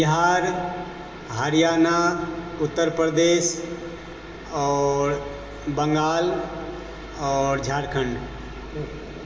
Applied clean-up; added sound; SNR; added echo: none; none; none; reverberation time 0.5 s.